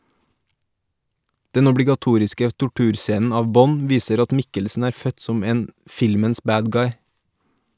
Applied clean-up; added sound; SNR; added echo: none; none; none; none.